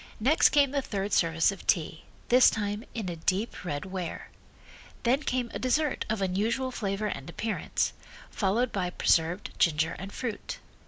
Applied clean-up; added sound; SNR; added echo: none; none; none; none.